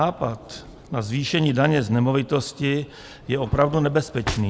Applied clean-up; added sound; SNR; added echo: none; Drawer open or close; 16 dB; none.